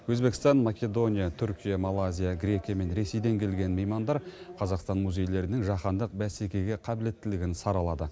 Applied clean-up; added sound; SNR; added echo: none; none; none; none.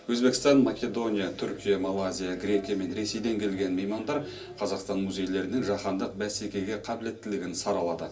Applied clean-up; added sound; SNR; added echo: none; none; none; reverberation time 0.3 s.